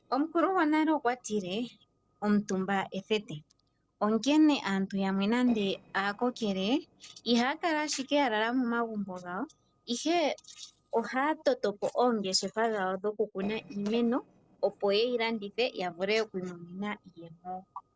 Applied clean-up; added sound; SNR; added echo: neural separator model SepFormer DNS4.